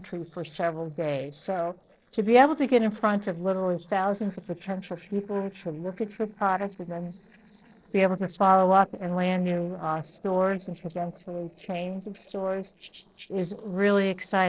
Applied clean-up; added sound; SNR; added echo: neural separator model SepFormer DNS4.